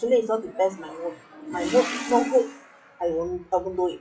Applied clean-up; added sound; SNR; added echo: classical method WPE with log-MMSE.